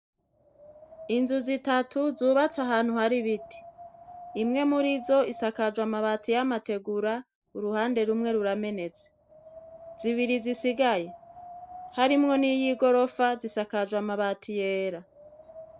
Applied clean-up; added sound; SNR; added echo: none; Wind; 20 dB; none.